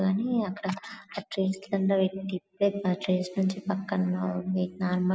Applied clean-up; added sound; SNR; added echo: none; none; none; none.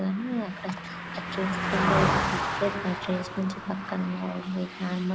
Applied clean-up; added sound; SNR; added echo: none; Car passing by; 0 dB; none.